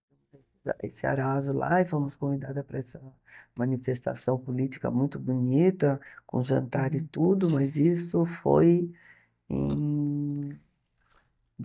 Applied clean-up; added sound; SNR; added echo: neural mask model DeepFilterNet 3.